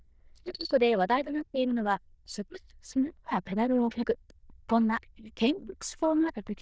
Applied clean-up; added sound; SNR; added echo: neural diffusion model UNIVERSE++.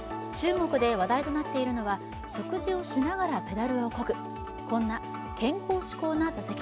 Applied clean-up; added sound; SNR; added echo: none; Wind instrument, woodwind instrument; 19 dB; none.